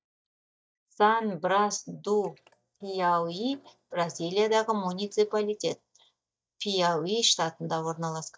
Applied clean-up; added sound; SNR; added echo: neural mask model DeepFilterNet 3.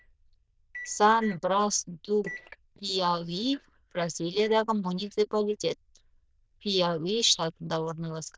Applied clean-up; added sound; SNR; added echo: neural diffusion model UNIVERSE++.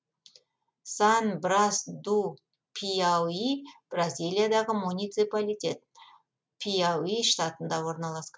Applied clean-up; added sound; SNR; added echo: none; none; none; none.